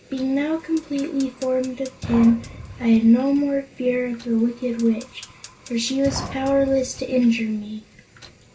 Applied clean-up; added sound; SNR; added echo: none; Fire; 17 dB; reverberation time 0.2 s.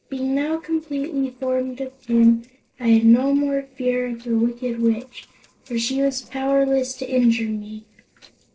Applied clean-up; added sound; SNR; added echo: neural separator model SepFormer DNS4.